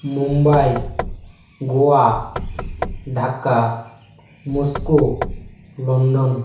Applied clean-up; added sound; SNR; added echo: none; Knock / Wood; 10 dB; reverberation time 0.6 s.